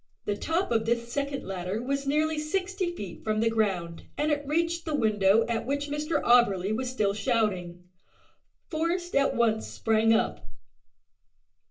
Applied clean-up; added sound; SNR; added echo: none; none; none; reverberation time 0.2 s.